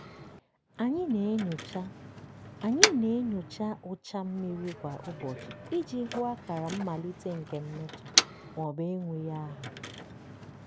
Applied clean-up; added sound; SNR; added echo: none; Motor vehicle (road); 2 dB; none.